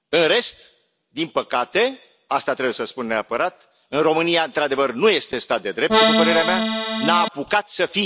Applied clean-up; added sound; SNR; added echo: none; Accordion; -3 dB; none.